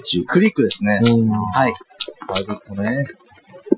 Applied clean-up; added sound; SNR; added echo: classical method Wiener filter.